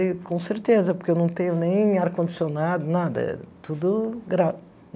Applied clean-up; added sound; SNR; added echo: none; none; none; none.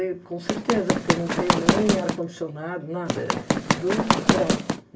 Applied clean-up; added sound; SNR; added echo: none; Run; -4 dB; reverberation time 0.1 s.